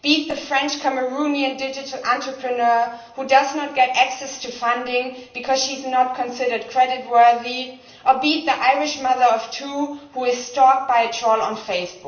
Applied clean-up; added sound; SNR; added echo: none; none; none; reverberation time 0.7 s.